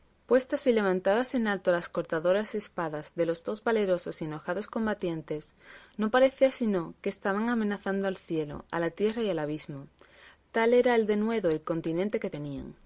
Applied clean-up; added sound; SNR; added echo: none; none; none; none.